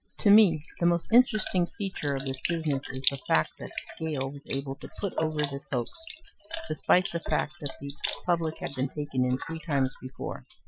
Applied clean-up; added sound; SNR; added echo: classical method Wiener filter.